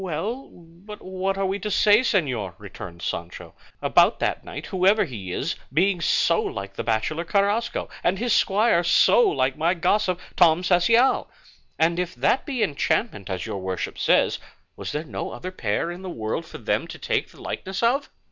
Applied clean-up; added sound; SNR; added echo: none; none; none; none.